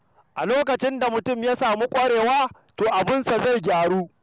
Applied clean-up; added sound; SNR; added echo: none; none; none; none.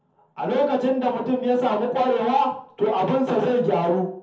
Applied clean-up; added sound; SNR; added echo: none; none; none; reverberation time 0.5 s.